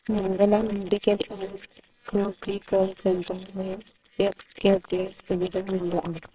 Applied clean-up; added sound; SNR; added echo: neural separator model SepFormer WHAMR!.